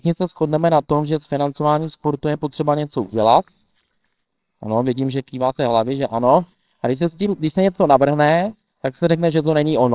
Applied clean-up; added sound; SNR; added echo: neural separator model SepFormer WHAMR!.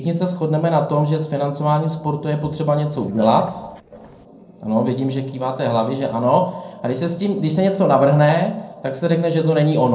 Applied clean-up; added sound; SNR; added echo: neural separator model SepFormer DNS4.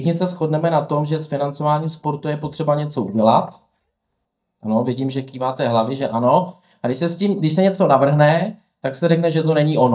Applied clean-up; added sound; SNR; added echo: neural mask model DeepFilterNet 3.